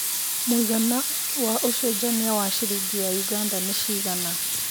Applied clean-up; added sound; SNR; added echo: none; Sink (filling or washing) / Water tap, faucet; -1 dB; none.